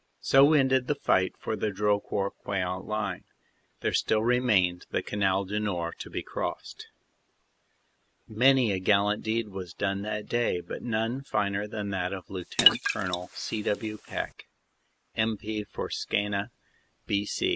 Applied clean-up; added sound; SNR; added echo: neural mask model Resemble Enhance denoiser.